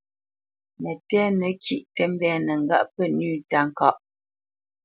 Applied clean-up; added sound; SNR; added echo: none; none; none; none.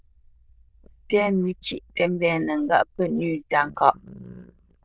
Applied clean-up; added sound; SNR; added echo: neural diffusion model UNIVERSE++.